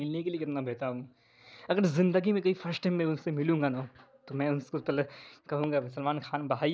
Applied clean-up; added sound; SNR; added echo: none; none; none; none.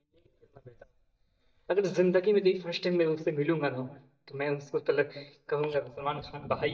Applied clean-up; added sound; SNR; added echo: neural mask model DeepFilterNet 3.